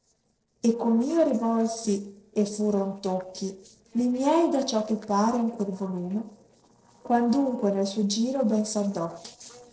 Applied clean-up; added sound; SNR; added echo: neural separator model SepFormer DNS4.